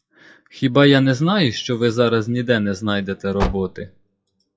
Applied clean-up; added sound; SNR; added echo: classical method WPE with log-MMSE.